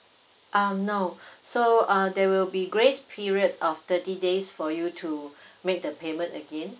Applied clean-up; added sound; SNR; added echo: none; none; none; none.